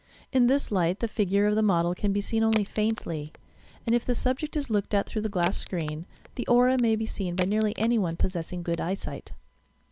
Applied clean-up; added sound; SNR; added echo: none; Crack; 15 dB; none.